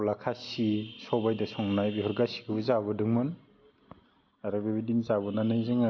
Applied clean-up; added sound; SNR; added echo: none; none; none; none.